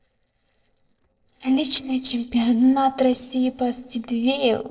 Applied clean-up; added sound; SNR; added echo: neural separator model SepFormer DNS4.